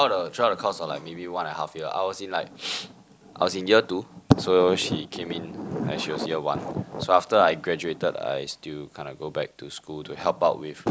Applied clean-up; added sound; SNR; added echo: none; none; none; none.